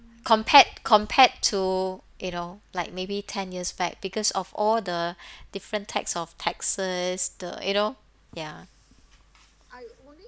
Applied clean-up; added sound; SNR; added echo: none; none; none; none.